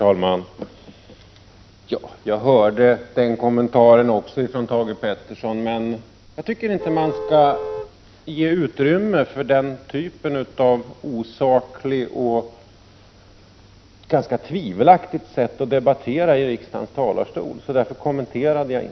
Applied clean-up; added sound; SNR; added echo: none; Vehicle horn, car horn, honking; 9 dB; none.